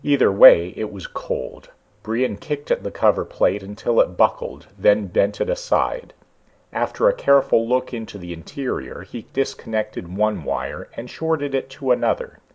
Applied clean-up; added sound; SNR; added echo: none; none; none; none.